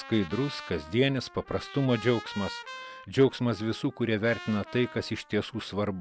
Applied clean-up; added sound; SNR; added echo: none; Trumpet; 16 dB; none.